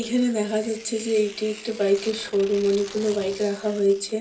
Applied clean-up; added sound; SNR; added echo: none; Tearing; 18 dB; reverberation time 0.3 s.